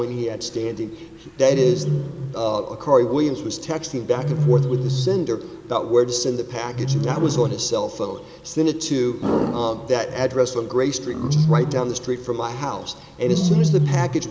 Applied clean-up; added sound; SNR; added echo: none; Wild animals; 3 dB; none.